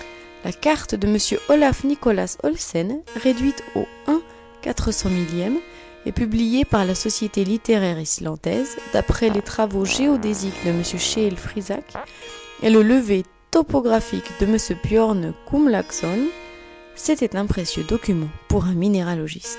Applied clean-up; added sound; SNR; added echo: none; Fart + Harp; 18 dB; none.